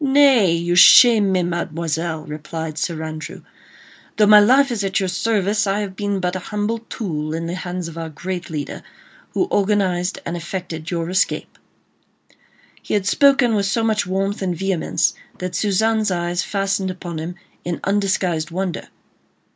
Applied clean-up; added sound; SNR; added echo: none; none; none; none.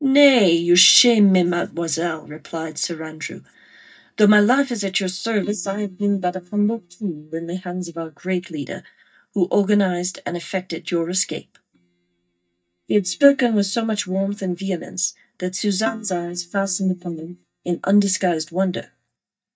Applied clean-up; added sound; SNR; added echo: neural mask model DeepFilterNet 3.